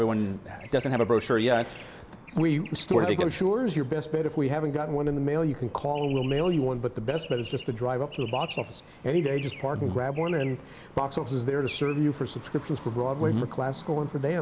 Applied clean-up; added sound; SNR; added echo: none; Traffic noise, roadway noise / Bird; 17 dB; none.